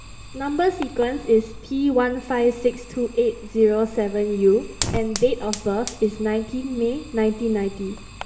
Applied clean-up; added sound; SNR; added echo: none; Fire; 13 dB; reverberation time 2.2 s.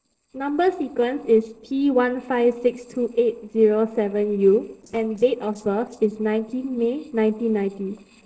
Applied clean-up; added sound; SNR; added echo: neural separator model SepFormer DNS4.